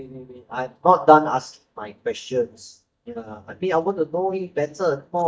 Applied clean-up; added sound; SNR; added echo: neural mask model DeepFilterNet 3.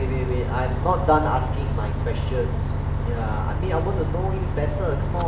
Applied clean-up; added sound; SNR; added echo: none; Bus; -3 dB; reverberation time 0.8 s.